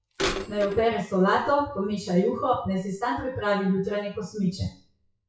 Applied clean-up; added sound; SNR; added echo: classical method WPE with log-MMSE.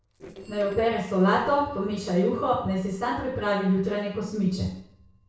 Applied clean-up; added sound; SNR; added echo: neural separator model SepFormer DNS4.